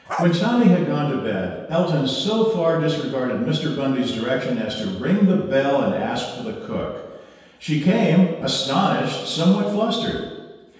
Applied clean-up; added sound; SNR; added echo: none; Bark; 11 dB; reverberation time 1.2 s.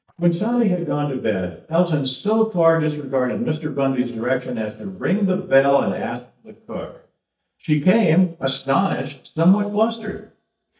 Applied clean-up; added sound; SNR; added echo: neural mask model DeepFilterNet 3.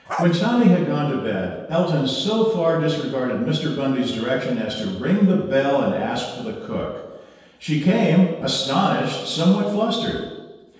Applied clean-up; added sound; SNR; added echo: neural separator model SepFormer DNS4.